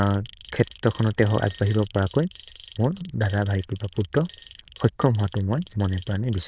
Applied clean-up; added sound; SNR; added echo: neural diffusion model UNIVERSE++.